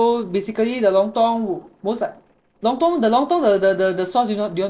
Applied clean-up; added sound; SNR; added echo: neural separator model SepFormer DNS4.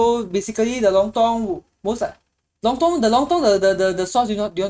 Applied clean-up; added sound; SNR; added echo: neural mask model RNNoise.